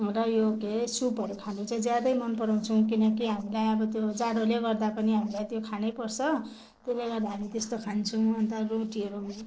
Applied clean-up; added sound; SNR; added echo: neural separator model SepFormer DNS4.